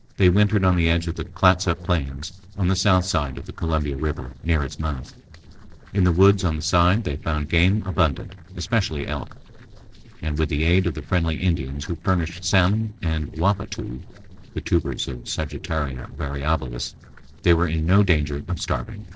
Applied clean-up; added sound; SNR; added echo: neural separator model SepFormer DNS4.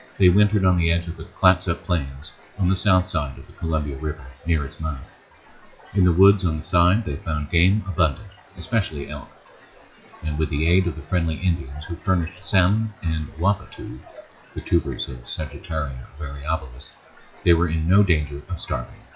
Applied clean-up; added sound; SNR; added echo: classical method WPE with log-MMSE.